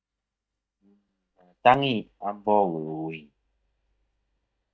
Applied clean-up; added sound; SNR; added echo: neural mask model DeepFilterNet 3.